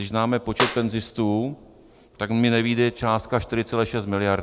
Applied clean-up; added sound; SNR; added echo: none; Clapping; 10 dB; none.